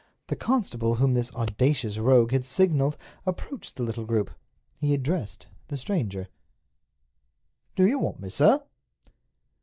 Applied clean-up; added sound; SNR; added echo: neural mask model DeepFilterNet 3.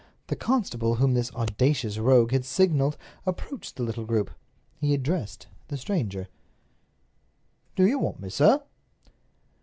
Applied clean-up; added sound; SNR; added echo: none; Scissors; 16 dB; none.